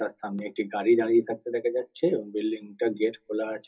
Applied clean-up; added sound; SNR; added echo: none; none; none; reverberation time 0.2 s.